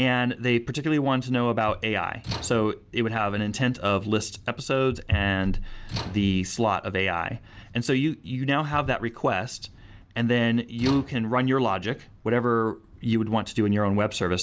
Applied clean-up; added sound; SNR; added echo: none; Slam / Tools; 14 dB; none.